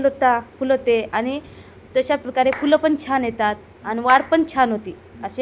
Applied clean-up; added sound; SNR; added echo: none; Clapping; 18 dB; none.